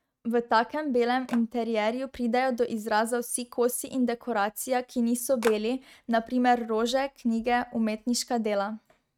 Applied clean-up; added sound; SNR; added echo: neural mask model RNNoise.